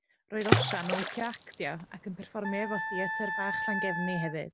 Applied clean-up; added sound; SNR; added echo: none; Water / Splash, splatter + Wind instrument, woodwind instrument; -3 dB; none.